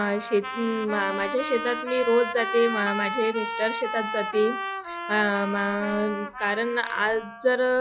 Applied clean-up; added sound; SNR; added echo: classical method log-MMSE.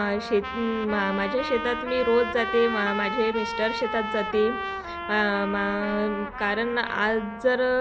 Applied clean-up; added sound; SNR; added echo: none; Trumpet; 7 dB; none.